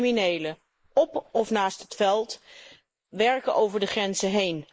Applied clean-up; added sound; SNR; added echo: neural mask model Resemble Enhance denoiser.